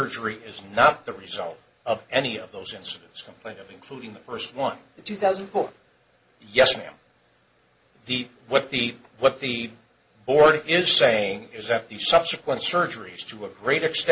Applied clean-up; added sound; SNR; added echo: none; none; none; none.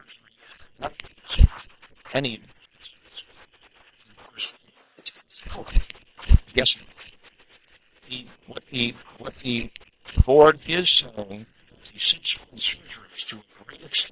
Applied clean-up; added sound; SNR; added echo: neural separator model SepFormer WHAM!.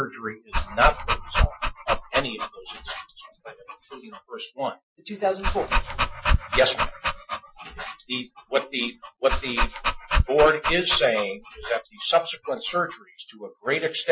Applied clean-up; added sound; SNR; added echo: classical method Wiener filter.